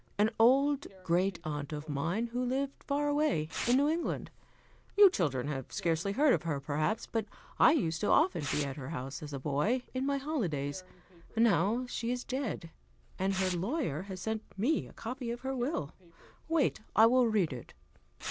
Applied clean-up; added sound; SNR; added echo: none; Tearing; 18 dB; none.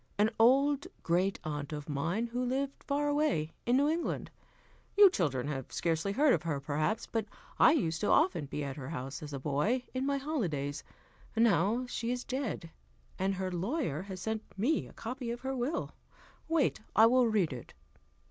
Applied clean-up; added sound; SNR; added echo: none; none; none; none.